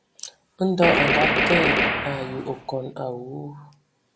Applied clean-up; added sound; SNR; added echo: none; Gunshot, gunfire; -4 dB; none.